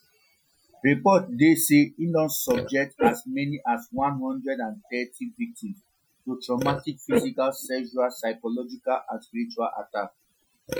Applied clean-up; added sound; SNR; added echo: classical method Wiener filter.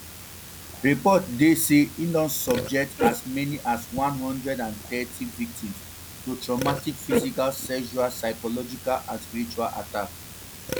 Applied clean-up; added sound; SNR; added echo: none; Burping, eructation; 8 dB; none.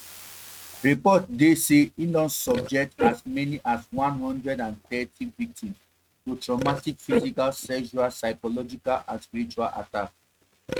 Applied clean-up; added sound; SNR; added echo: neural mask model RNNoise.